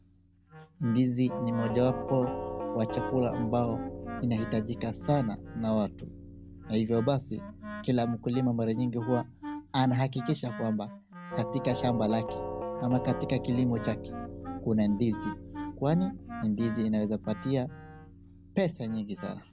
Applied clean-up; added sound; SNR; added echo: none; Wind instrument, woodwind instrument + Doorbell; 8 dB; none.